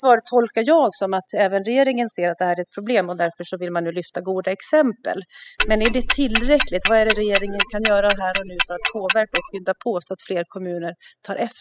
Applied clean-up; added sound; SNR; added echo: classical method spectral subtraction.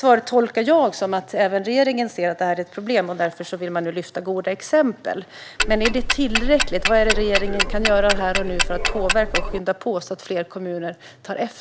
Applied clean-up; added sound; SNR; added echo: none; Tick-tock; 0 dB; none.